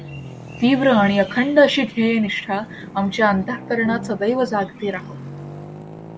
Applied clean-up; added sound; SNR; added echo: none; Bowed string instrument + Traffic noise, roadway noise; 14 dB; none.